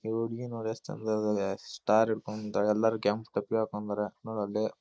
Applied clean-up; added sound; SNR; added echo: neural mask model Resemble Enhance denoiser.